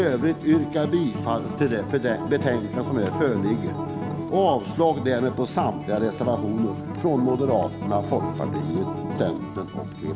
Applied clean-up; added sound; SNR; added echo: none; Acoustic guitar; 6 dB; none.